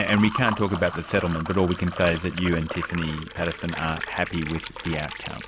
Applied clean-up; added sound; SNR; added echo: none; Liquid; 10 dB; none.